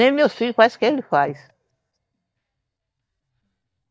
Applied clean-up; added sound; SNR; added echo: neural mask model DeepFilterNet 3.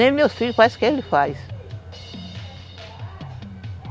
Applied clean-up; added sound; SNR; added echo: none; Drum kit; 15 dB; none.